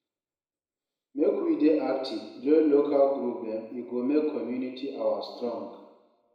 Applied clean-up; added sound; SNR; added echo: none; none; none; reverberation time 0.9 s.